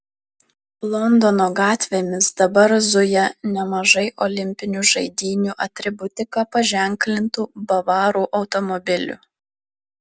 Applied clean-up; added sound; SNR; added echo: none; none; none; none.